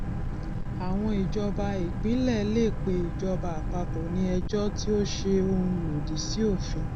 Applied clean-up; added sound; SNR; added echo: none; Boat, Water vehicle; 1 dB; none.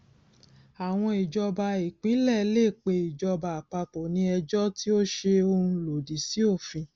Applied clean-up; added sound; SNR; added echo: none; none; none; none.